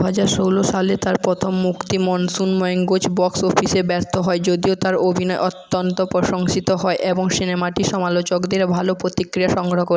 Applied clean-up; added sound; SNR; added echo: none; none; none; none.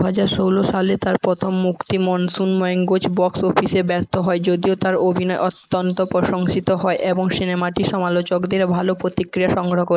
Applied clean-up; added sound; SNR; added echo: neural mask model Resemble Enhance denoiser.